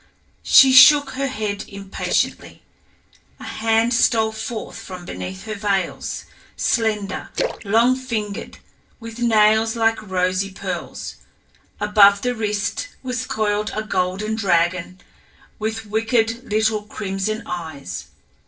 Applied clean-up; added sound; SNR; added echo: neural separator model SepFormer DNS4.